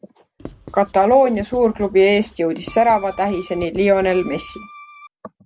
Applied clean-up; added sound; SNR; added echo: none; Bowed string instrument + Writing; 19 dB; none.